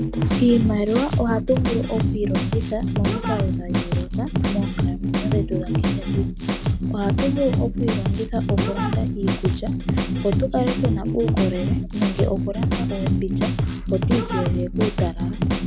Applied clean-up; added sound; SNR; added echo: none; Drum kit; -4 dB; none.